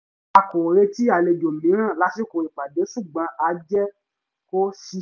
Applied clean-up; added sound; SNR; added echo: none; none; none; none.